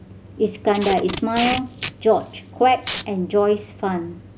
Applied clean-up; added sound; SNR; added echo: none; Packing tape, duct tape; 8 dB; none.